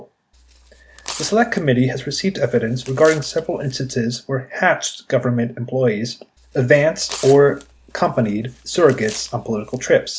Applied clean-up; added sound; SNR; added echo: none; Tearing; 19 dB; none.